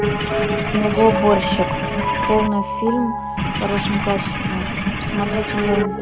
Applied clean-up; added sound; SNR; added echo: none; Piano + Engine / Boat, Water vehicle; 0 dB; none.